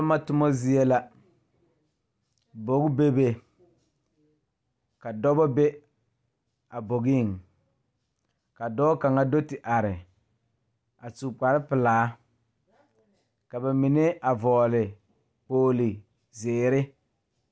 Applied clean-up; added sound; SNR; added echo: none; none; none; none.